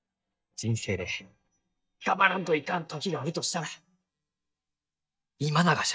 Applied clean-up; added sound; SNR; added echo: neural mask model DeepFilterNet 3.